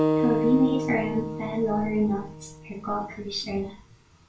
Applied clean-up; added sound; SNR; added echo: none; Acoustic guitar; 3 dB; reverberation time 0.2 s.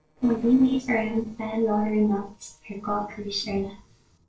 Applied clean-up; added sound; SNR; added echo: neural separator model SepFormer DNS4.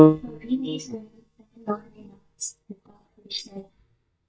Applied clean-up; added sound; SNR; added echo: neural mask model DeepFilterNet 3.